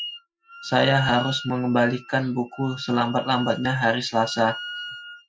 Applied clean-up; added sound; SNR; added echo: classical method Wiener filter.